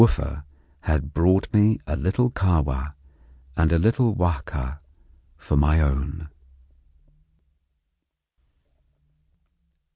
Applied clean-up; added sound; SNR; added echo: none; none; none; none.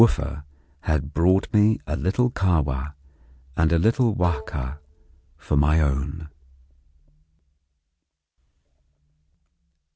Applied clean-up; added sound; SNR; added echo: none; Bowed string instrument; 19 dB; none.